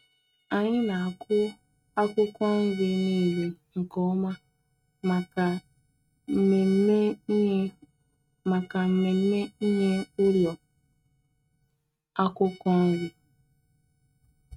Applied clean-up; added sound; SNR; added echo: neural mask model RNNoise.